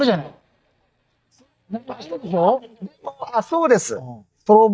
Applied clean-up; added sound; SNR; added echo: neural mask model DeepFilterNet 3.